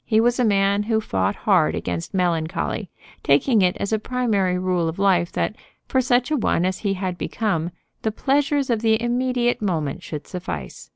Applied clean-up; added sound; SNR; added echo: none; none; none; none.